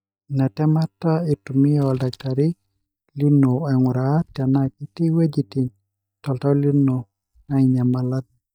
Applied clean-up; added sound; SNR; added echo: neural mask model DeepFilterNet 3.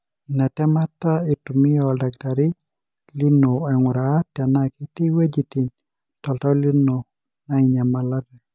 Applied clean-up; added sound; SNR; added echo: none; none; none; none.